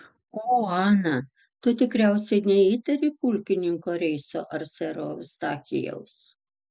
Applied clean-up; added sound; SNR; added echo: none; none; none; none.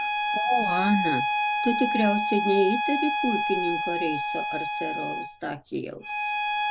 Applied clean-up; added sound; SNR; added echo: none; Bowed string instrument; -1 dB; none.